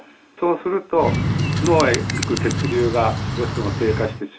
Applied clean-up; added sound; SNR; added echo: none; Bird; 1 dB; reverberation time 0.2 s.